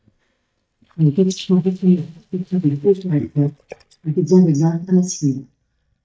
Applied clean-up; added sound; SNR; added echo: neural mask model DeepFilterNet 3.